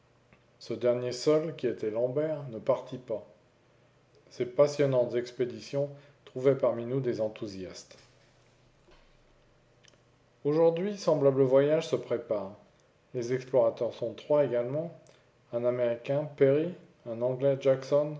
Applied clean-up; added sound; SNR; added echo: none; none; none; none.